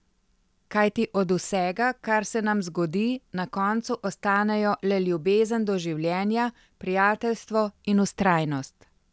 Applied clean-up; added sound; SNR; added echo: none; none; none; none.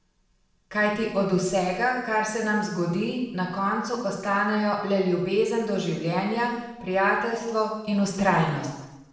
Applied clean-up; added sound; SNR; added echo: none; none; none; reverberation time 0.8 s.